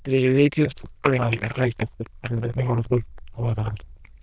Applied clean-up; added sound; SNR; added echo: neural diffusion model UNIVERSE++.